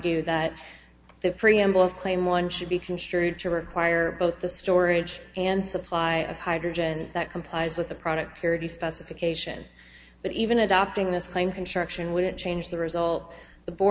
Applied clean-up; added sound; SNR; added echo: none; none; none; none.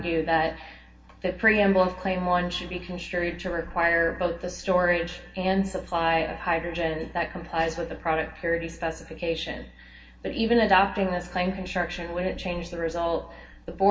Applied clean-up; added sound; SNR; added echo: none; none; none; reverberation time 0.2 s.